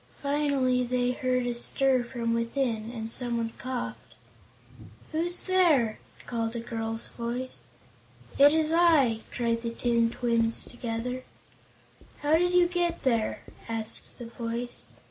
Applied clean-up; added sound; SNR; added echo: none; Writing; 19 dB; none.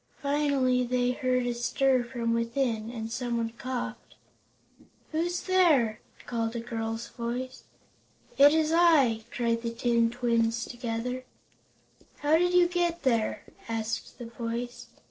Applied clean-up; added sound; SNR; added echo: neural separator model SepFormer DNS4.